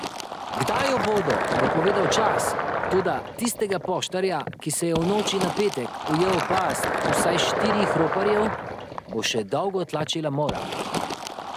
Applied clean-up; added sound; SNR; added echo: none; Fill (with liquid); 1 dB; none.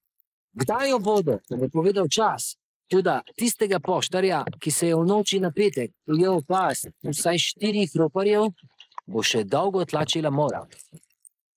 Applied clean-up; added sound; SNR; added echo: neural mask model Resemble Enhance denoiser.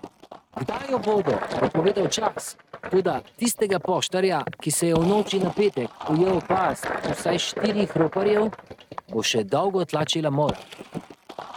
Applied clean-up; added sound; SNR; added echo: neural mask model RNNoise.